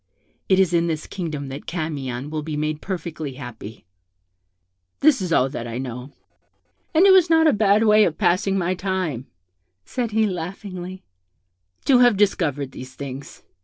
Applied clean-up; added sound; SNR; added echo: neural separator model SepFormer DNS4.